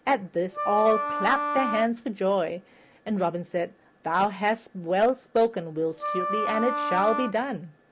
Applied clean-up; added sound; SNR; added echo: none; Wind instrument, woodwind instrument; 3 dB; none.